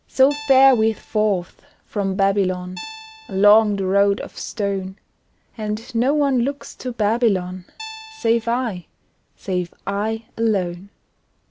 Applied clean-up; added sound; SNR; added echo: none; Guitar; 17 dB; none.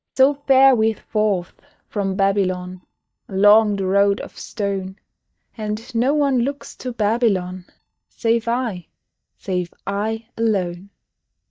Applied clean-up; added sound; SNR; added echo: neural mask model DeepFilterNet 3.